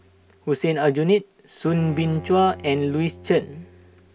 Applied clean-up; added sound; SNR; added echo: none; Bowed string instrument; 19 dB; none.